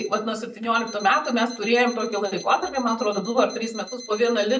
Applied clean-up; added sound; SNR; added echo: none; Alarm; 17 dB; reverberation time 0.4 s.